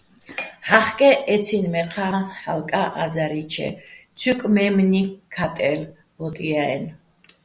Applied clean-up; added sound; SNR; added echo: none; none; none; none.